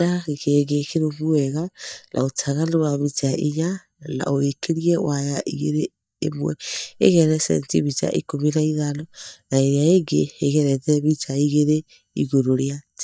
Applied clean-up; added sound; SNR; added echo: neural mask model DeepFilterNet 3.